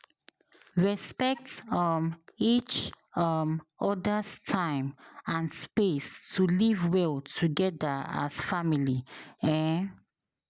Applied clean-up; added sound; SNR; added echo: none; none; none; none.